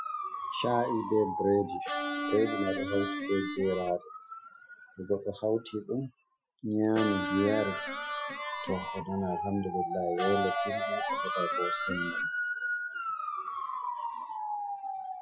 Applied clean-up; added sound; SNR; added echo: classical method Wiener filter.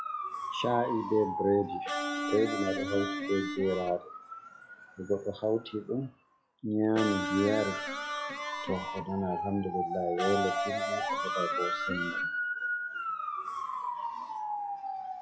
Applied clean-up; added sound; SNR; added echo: classical method log-MMSE.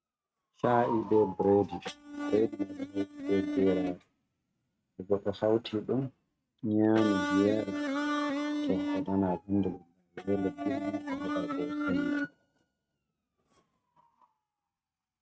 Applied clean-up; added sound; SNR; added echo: neural mask model RNNoise.